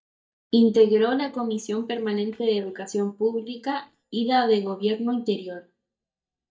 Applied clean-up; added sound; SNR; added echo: neural mask model DeepFilterNet 3.